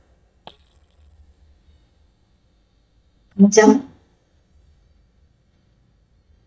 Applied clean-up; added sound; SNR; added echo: neural mask model DeepFilterNet 3.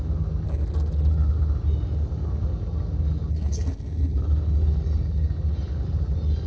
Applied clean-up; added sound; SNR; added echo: neural separator model SepFormer DNS4.